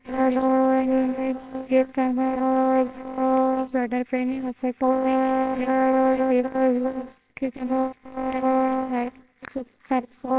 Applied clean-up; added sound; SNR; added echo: neural separator model SepFormer WHAMR!.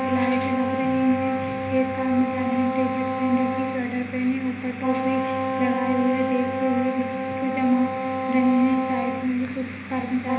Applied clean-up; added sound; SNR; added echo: none; Wind instrument, woodwind instrument; 3 dB; reverberation time 1.0 s.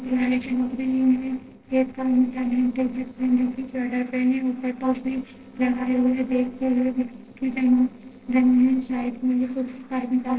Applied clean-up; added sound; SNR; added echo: neural separator model SepFormer DNS4.